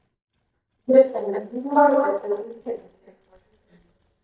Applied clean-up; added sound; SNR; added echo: neural mask model DeepFilterNet 3.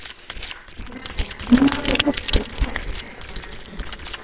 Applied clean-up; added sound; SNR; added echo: neural separator model SepFormer WHAMR!.